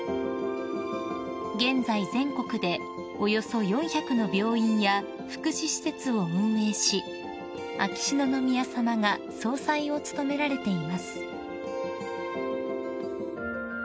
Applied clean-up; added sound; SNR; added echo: none; none; none; none.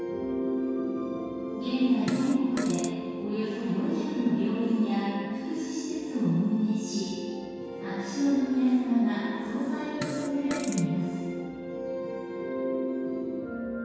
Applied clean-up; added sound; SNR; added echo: none; Fart; 10 dB; reverberation time 2.0 s.